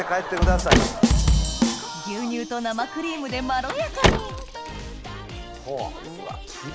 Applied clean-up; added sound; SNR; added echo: none; Bass drum / Drum kit + Car; -4 dB; none.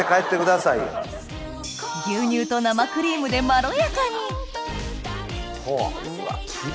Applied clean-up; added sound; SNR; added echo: none; none; none; none.